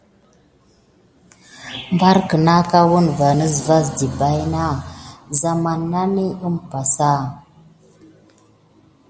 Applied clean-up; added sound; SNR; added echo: none; none; none; none.